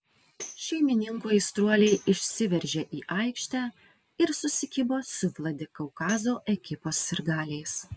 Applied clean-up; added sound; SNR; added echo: none; Tambourine; 19 dB; none.